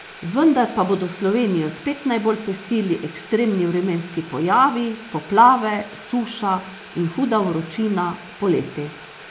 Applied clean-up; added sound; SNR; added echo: none; Boiling; 19 dB; none.